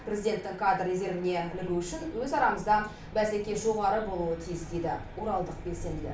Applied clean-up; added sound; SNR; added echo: none; none; none; reverberation time 0.4 s.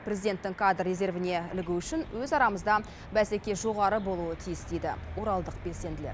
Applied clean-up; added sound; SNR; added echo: none; none; none; none.